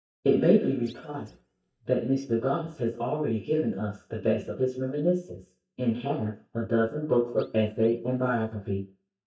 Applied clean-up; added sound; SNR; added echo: neural mask model DeepFilterNet 3.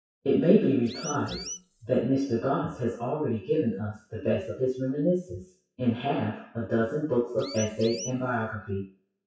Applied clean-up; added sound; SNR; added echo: classical method WPE with log-MMSE.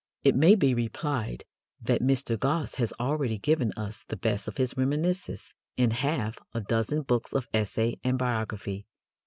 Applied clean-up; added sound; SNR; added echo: none; none; none; none.